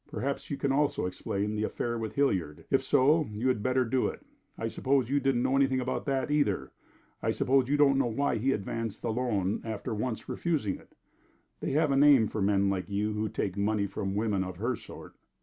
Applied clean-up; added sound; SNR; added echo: none; none; none; none.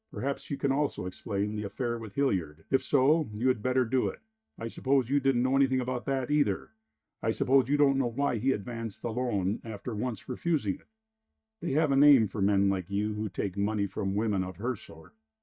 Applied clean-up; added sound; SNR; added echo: neural mask model DeepFilterNet 3.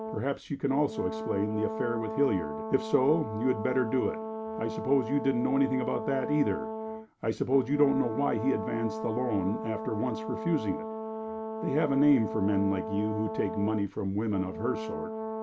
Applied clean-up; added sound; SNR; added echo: none; Brass instrument; 7 dB; none.